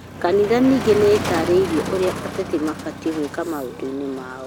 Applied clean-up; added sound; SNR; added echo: none; Motor vehicle (road); 8 dB; none.